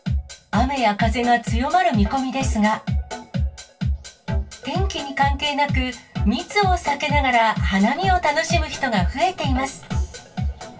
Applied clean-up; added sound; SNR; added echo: none; none; none; reverberation time 0.2 s.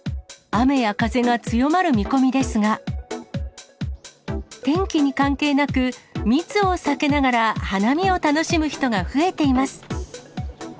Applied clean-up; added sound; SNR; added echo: none; none; none; none.